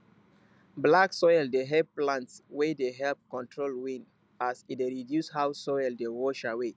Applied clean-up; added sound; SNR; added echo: none; none; none; none.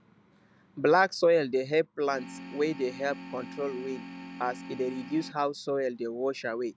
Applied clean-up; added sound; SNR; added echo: none; Organ; 13 dB; none.